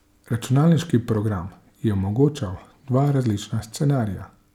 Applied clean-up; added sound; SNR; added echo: none; none; none; none.